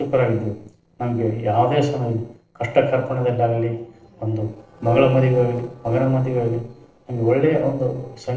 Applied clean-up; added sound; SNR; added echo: neural separator model SepFormer DNS4.